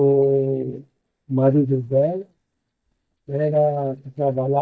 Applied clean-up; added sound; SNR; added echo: neural mask model DeepFilterNet 3.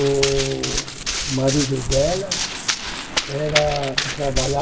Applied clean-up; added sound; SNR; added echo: none; Run; 2 dB; reverberation time 2.0 s.